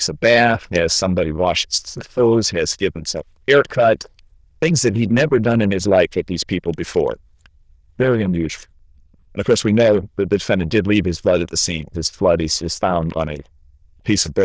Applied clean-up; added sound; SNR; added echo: neural diffusion model UNIVERSE++.